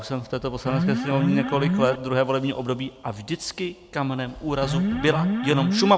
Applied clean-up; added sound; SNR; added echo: none; Alarm; 0 dB; none.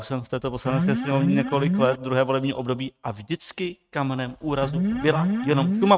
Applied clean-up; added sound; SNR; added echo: neural mask model RNNoise.